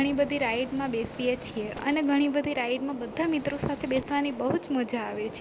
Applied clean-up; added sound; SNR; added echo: none; Gunshot, gunfire; 14 dB; none.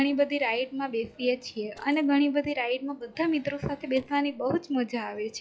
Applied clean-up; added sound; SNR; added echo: classical method log-MMSE.